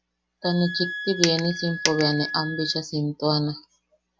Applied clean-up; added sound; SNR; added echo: none; Coin (dropping) + Wind instrument, woodwind instrument; 6 dB; none.